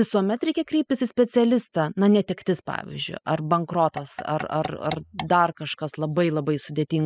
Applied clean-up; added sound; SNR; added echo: classical method spectral subtraction.